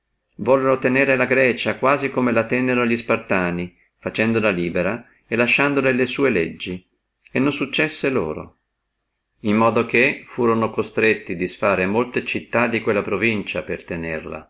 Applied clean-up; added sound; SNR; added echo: none; none; none; none.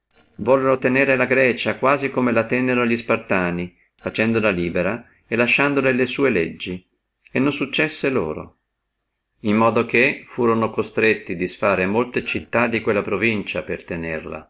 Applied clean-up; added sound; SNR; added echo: neural separator model SepFormer DNS4.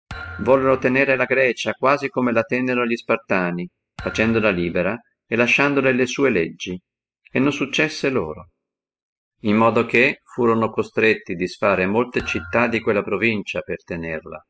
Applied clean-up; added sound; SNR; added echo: classical method spectral subtraction.